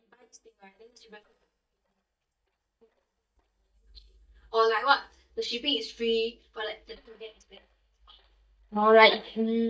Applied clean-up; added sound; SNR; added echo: neural mask model DeepFilterNet 3.